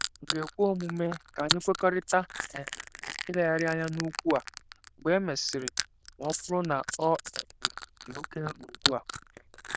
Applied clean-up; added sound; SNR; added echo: neural diffusion model UNIVERSE++.